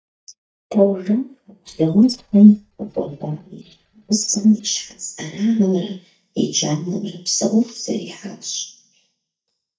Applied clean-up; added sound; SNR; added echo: neural mask model DeepFilterNet 3.